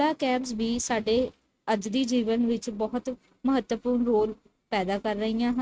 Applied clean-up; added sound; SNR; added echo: neural mask model RNNoise.